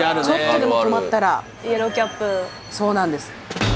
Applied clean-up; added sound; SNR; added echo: none; none; none; none.